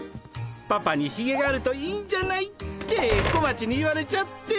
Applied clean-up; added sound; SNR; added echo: none; Door; 4 dB; none.